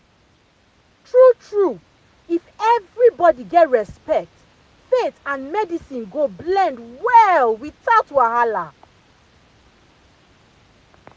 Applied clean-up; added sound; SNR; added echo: none; none; none; none.